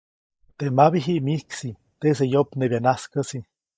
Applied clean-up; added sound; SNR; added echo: neural mask model DeepFilterNet 3.